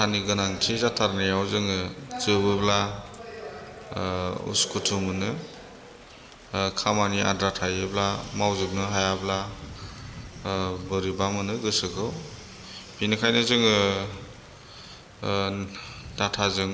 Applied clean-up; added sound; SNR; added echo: none; Thunder / Rain; 18 dB; none.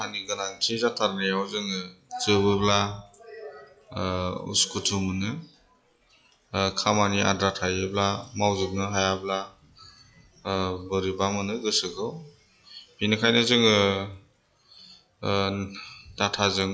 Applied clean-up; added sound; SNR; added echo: classical method log-MMSE.